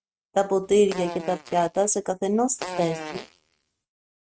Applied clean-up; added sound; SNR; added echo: neural mask model RNNoise.